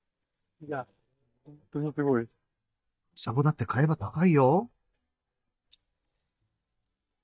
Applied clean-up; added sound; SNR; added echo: neural mask model DeepFilterNet 3.